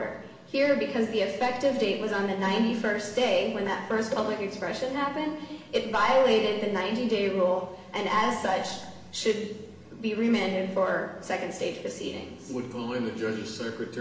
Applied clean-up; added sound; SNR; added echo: none; none; none; reverberation time 1.0 s.